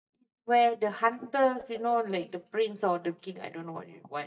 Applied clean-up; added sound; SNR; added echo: neural mask model DeepFilterNet 3.